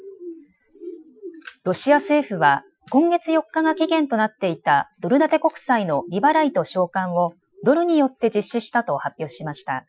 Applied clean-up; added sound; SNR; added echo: classical method Wiener filter.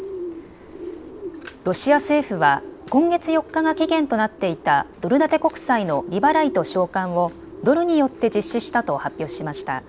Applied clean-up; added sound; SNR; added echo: none; Bird; 14 dB; none.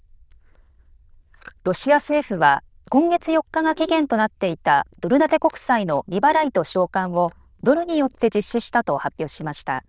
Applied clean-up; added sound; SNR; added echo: neural diffusion model UNIVERSE++.